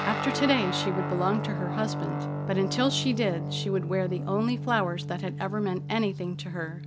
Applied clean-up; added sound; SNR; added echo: none; Guitar; 3 dB; none.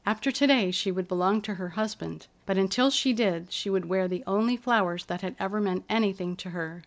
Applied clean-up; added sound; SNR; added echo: none; none; none; none.